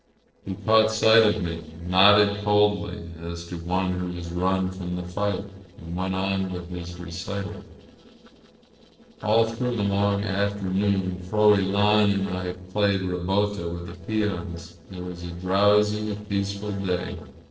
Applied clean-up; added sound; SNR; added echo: neural separator model SepFormer DNS4.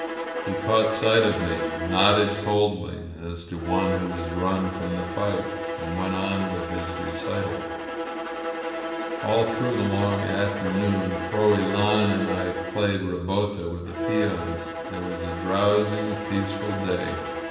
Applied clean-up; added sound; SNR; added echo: none; Bowed string instrument; 5 dB; reverberation time 1.1 s.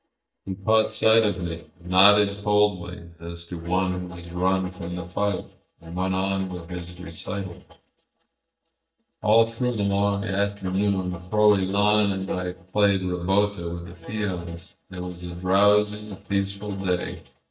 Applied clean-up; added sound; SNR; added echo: neural mask model DeepFilterNet 3.